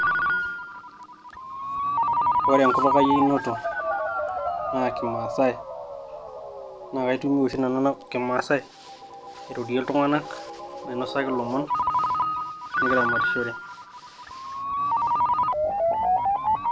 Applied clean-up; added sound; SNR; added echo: none; Ringtone; -1 dB; none.